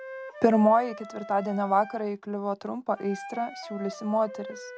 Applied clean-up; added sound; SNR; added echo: none; Wind instrument, woodwind instrument; 15 dB; none.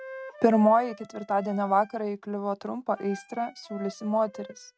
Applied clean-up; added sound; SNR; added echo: neural mask model RNNoise.